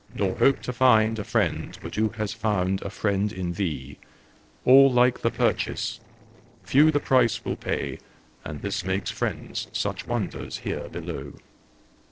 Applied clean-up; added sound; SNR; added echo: neural separator model SepFormer DNS4.